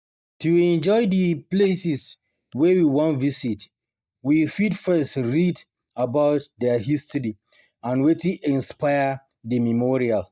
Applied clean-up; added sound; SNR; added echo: neural mask model DeepFilterNet 3.